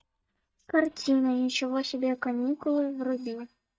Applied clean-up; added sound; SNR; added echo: neural mask model DeepFilterNet 3.